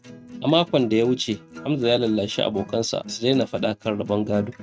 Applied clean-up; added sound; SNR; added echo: neural mask model RNNoise.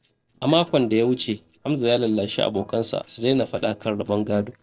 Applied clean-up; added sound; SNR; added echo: neural separator model SepFormer DNS4.